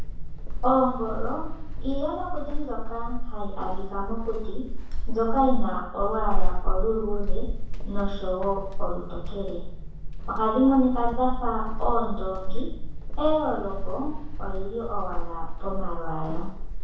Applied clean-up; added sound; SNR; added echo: none; Squeak / Walk, footsteps; -5 dB; reverberation time 0.7 s.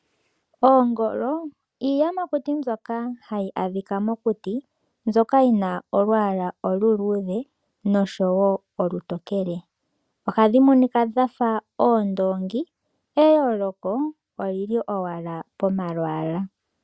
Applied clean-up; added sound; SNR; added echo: none; none; none; none.